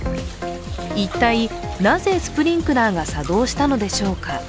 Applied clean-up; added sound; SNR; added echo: none; none; none; none.